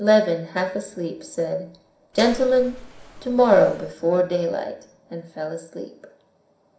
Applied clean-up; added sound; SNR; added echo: none; Mechanisms; 16 dB; reverberation time 0.5 s.